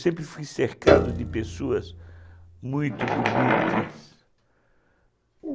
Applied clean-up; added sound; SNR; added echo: none; Piano + Wild animals; -3 dB; none.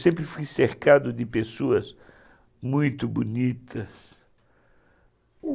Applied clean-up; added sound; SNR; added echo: none; none; none; none.